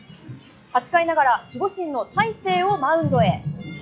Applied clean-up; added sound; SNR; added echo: classical method log-MMSE.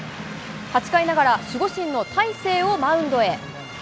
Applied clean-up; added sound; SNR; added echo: none; none; none; none.